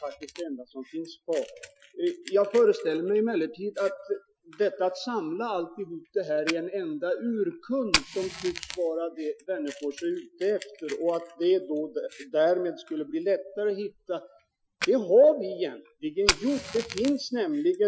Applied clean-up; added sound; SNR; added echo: classical method Wiener filter.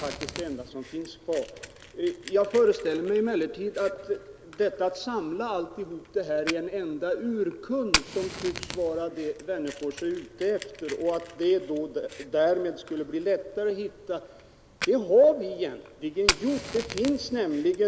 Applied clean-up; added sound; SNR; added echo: none; Fire; 11 dB; none.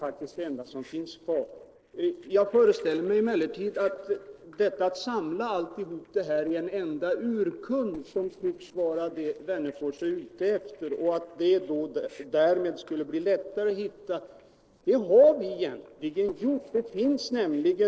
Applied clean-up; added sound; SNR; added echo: neural separator model SepFormer DNS4.